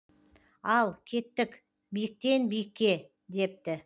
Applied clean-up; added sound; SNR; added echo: none; none; none; none.